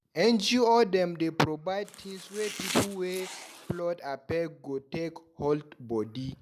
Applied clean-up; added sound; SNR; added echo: none; Domestic sounds, home sounds; 11 dB; none.